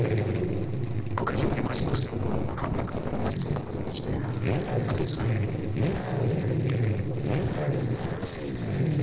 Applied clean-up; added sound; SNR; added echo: neural separator model SepFormer DNS4.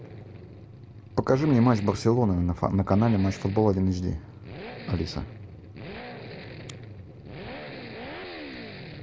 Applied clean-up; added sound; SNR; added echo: none; Accelerating, revving, vroom; 13 dB; none.